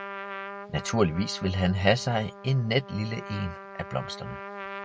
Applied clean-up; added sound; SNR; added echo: none; Trumpet; 12 dB; none.